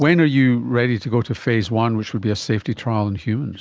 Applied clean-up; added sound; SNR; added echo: none; none; none; none.